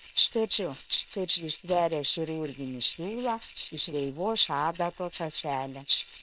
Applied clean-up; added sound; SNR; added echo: neural separator model SepFormer WHAM!.